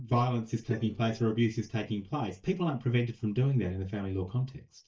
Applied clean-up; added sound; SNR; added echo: neural mask model DeepFilterNet 3.